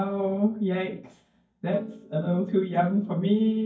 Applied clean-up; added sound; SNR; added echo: neural mask model DeepFilterNet 3.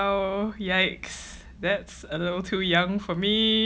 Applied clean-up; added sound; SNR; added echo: none; none; none; none.